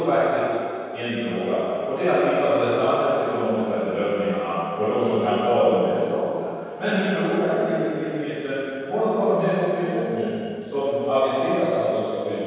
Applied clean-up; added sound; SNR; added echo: none; none; none; reverberation time 2.2 s.